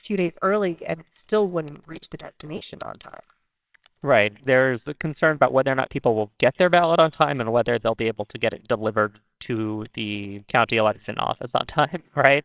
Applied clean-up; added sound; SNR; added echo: neural separator model SepFormer WHAMR!.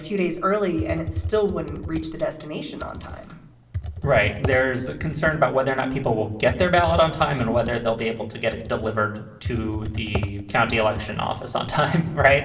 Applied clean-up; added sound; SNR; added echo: none; Computer keyboard; 10 dB; reverberation time 0.8 s.